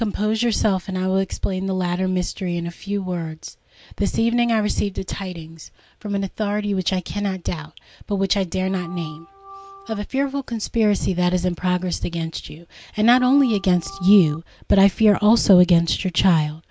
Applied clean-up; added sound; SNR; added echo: none; Organ; 20 dB; none.